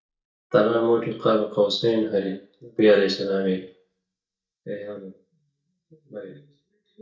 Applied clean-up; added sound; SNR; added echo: neural mask model DeepFilterNet 3.